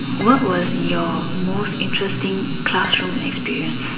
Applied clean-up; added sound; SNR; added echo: none; Chink, clink; 15 dB; reverberation time 3.0 s.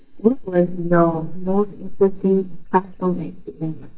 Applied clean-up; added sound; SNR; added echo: neural mask model DeepFilterNet 3.